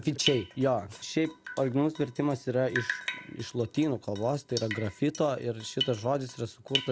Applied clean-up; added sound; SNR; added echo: none; Drip; 9 dB; none.